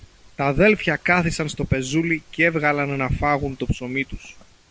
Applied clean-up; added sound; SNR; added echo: none; none; none; none.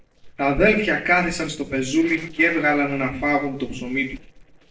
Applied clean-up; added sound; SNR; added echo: neural separator model SepFormer DNS4.